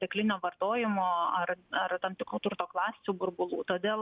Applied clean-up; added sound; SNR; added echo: none; none; none; none.